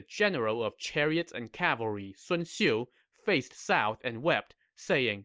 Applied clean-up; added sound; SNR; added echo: none; none; none; none.